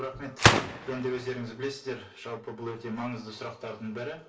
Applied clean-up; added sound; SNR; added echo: none; Gunshot, gunfire; -5 dB; reverberation time 0.3 s.